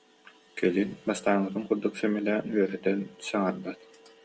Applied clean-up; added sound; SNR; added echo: none; none; none; none.